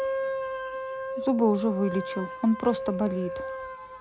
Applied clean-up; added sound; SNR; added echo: none; Wind instrument, woodwind instrument; 5 dB; none.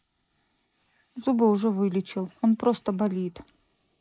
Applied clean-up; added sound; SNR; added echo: neural mask model Resemble Enhance denoiser.